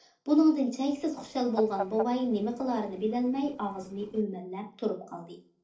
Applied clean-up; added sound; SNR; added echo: neural separator model SepFormer DNS4.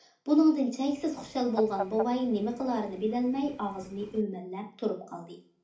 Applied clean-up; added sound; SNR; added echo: none; Fowl; 13 dB; reverberation time 0.4 s.